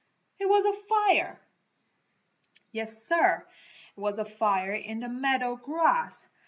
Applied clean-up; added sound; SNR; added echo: none; none; none; none.